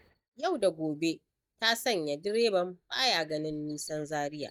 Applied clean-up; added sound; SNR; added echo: neural mask model DeepFilterNet 3.